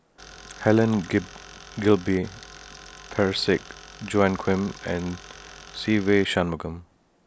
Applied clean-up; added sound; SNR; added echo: none; Tools; 19 dB; none.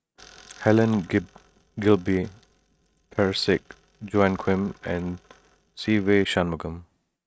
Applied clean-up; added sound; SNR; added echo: neural mask model RNNoise.